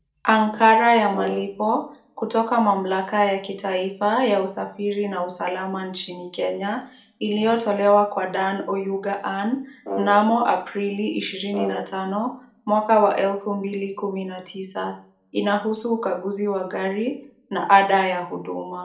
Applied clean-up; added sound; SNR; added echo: none; Brass instrument; 10 dB; reverberation time 0.4 s.